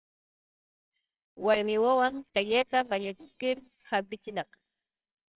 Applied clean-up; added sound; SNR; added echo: neural separator model SepFormer WHAMR!.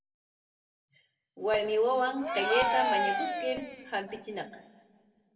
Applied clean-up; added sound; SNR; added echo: none; Cheering; -1 dB; reverberation time 1.4 s.